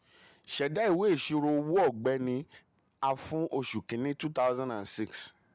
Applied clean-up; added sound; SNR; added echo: none; none; none; none.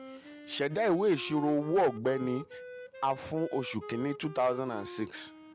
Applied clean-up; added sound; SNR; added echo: none; Wind instrument, woodwind instrument; 14 dB; none.